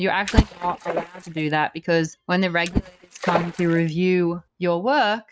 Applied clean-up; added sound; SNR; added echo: neural mask model RNNoise.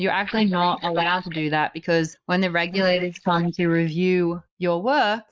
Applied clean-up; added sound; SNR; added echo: neural mask model Resemble Enhance denoiser.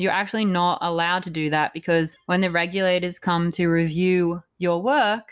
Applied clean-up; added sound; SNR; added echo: none; none; none; none.